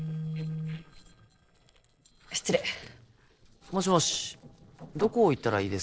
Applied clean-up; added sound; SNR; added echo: neural separator model SepFormer DNS4.